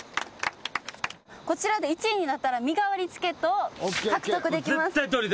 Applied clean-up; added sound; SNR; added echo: none; none; none; none.